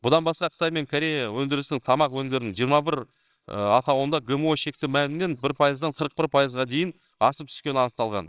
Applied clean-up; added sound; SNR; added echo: neural separator model SepFormer WHAMR!.